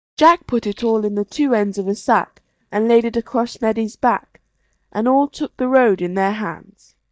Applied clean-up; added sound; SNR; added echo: neural mask model DeepFilterNet 3.